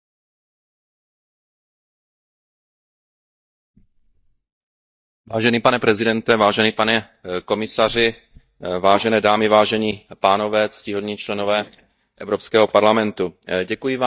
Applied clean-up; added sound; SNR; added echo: neural mask model DeepFilterNet 3.